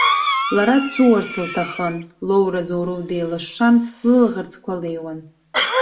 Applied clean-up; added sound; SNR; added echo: none; Cough; 6 dB; reverberation time 0.4 s.